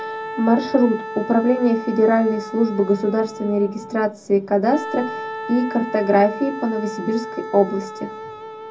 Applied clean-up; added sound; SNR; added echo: none; Wind instrument, woodwind instrument; 11 dB; reverberation time 0.4 s.